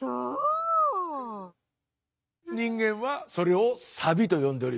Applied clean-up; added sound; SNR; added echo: neural mask model RNNoise.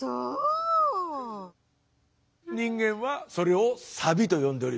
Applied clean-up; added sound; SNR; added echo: none; Wind instrument, woodwind instrument; 16 dB; none.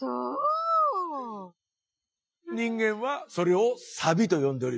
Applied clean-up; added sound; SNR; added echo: classical method Wiener filter.